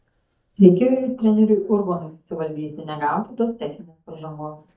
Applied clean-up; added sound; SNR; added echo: neural mask model DeepFilterNet 3.